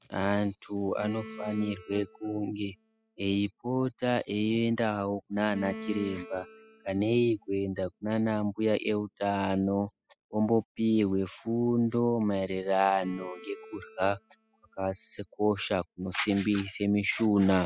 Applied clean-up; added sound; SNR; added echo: classical method spectral subtraction.